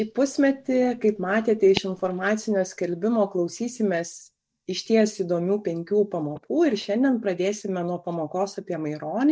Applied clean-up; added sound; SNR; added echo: neural mask model DeepFilterNet 3.